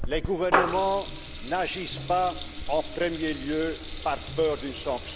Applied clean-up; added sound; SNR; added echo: none; Water tap, faucet / Liquid; 4 dB; none.